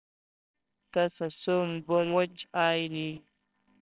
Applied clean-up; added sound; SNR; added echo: neural separator model SepFormer WHAMR!.